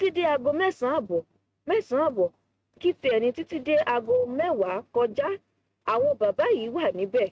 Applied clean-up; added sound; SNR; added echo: neural mask model RNNoise.